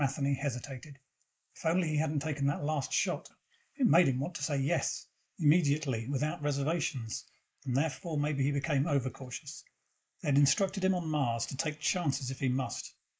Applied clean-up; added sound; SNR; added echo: neural mask model Resemble Enhance denoiser.